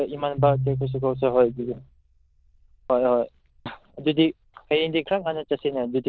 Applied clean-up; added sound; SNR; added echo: neural diffusion model UNIVERSE++.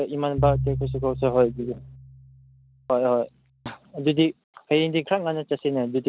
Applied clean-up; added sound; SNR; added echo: none; Piano; 7 dB; none.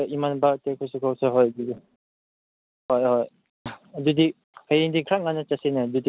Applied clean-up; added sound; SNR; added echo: none; none; none; none.